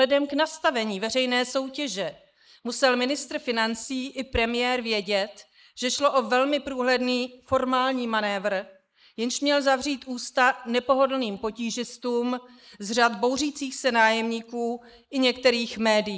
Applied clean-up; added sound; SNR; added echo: neural mask model Resemble Enhance denoiser.